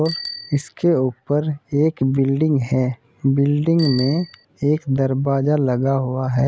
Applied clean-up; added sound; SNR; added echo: none; Bicycle bell; 18 dB; none.